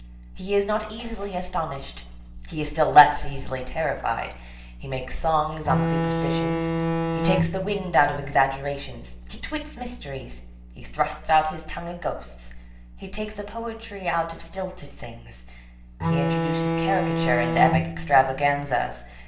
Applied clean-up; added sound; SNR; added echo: none; Bowed string instrument; -1 dB; reverberation time 0.7 s.